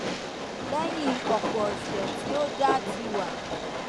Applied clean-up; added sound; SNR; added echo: none; Train; 0 dB; none.